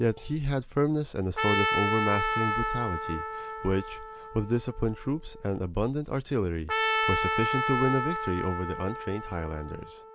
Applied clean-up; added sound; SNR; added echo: none; Trumpet; 2 dB; none.